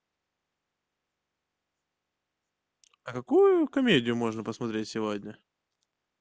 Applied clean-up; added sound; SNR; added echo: none; none; none; none.